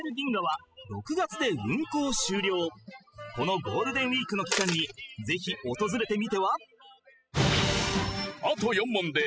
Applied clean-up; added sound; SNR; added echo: classical method spectral subtraction.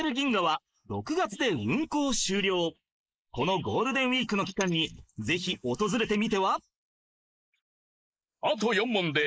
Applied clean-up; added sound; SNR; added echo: neural mask model Resemble Enhance denoiser.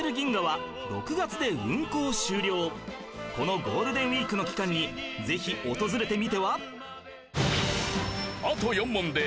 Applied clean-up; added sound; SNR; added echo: none; none; none; none.